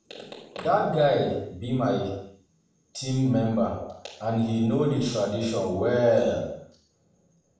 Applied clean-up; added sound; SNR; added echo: none; none; none; reverberation time 0.7 s.